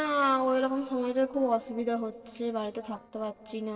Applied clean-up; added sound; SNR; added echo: neural separator model SepFormer DNS4.